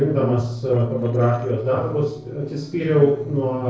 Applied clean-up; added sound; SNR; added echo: neural separator model SepFormer DNS4.